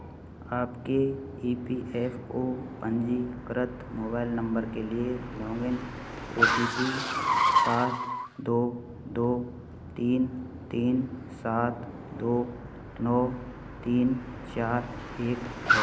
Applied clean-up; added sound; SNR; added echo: none; Car; 3 dB; none.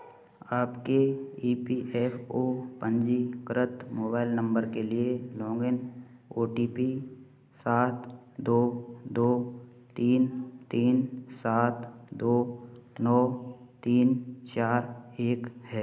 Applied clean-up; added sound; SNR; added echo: none; none; none; none.